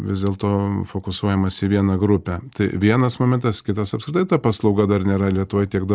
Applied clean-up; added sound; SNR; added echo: none; none; none; none.